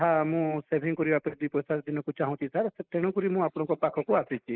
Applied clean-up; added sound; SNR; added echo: neural mask model Resemble Enhance denoiser.